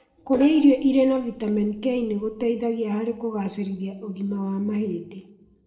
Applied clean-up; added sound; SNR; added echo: neural separator model SepFormer DNS4.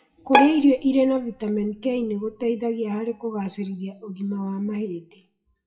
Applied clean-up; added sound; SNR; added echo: classical method WPE with log-MMSE.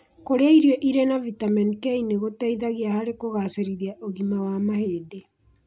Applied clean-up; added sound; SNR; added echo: none; none; none; none.